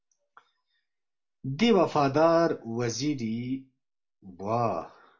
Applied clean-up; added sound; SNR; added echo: none; none; none; reverberation time 0.2 s.